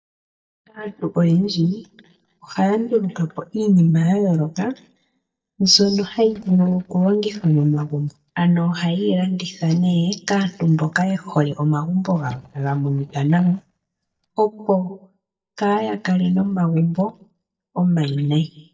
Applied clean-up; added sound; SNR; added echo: neural mask model DeepFilterNet 3.